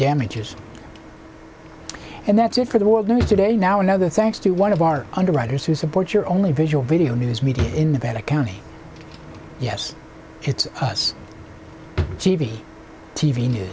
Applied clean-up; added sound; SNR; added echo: none; Drawer open or close; 14 dB; none.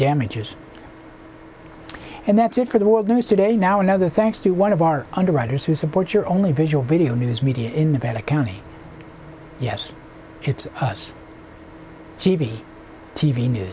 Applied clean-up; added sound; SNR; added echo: none; none; none; none.